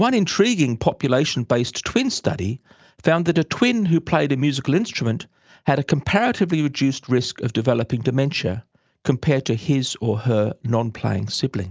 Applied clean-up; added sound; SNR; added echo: none; none; none; none.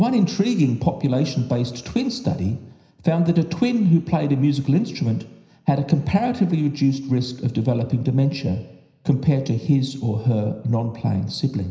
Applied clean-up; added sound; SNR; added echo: none; none; none; reverberation time 0.9 s.